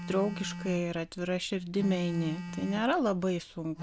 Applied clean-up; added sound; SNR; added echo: none; Telephone; 11 dB; none.